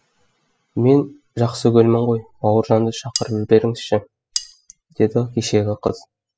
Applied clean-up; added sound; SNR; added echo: classical method spectral subtraction.